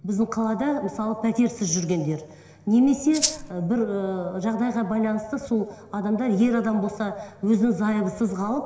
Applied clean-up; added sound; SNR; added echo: none; Rattle (instrument); 3 dB; reverberation time 1.4 s.